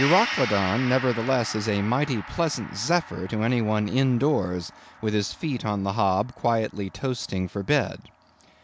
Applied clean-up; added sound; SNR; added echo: none; Gong; 12 dB; none.